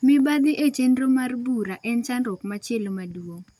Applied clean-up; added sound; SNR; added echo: none; none; none; none.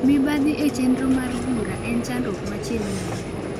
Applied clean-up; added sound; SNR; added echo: none; Vehicle; 5 dB; none.